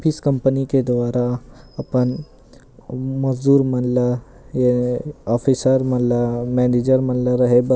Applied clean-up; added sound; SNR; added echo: none; none; none; none.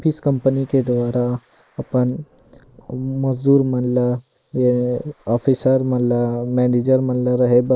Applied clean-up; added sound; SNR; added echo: neural mask model Resemble Enhance denoiser.